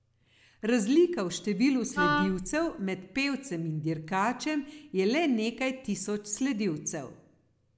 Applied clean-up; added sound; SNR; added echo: none; Wind instrument, woodwind instrument; 2 dB; none.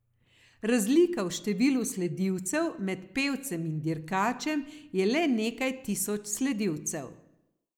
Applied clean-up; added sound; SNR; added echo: neural mask model Resemble Enhance denoiser.